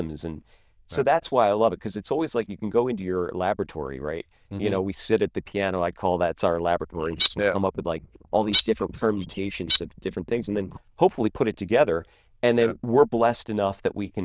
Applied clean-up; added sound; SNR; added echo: neural diffusion model UNIVERSE++.